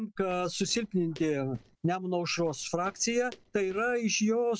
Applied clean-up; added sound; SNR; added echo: neural separator model SepFormer DNS4.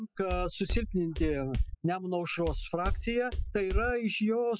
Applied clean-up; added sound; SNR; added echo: classical method spectral subtraction.